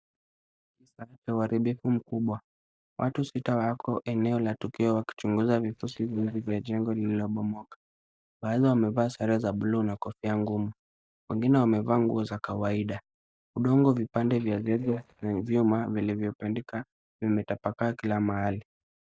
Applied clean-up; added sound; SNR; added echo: neural mask model DeepFilterNet 3.